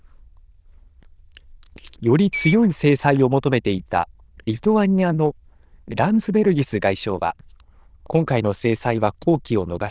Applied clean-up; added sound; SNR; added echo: neural diffusion model UNIVERSE++.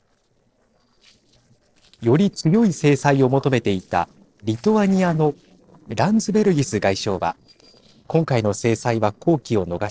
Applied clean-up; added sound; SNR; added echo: neural separator model SepFormer DNS4.